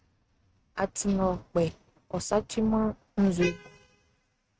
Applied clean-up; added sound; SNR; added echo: neural mask model RNNoise.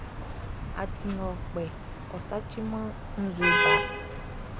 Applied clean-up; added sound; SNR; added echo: none; Traffic noise, roadway noise / Vehicle horn, car horn, honking; -5 dB; none.